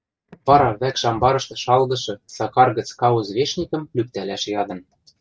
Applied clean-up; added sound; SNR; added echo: neural mask model RNNoise.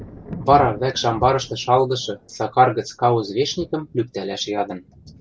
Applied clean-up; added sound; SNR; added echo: none; Thunder; 17 dB; none.